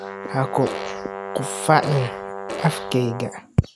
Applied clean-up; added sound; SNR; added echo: none; Brass instrument + Fart; 8 dB; none.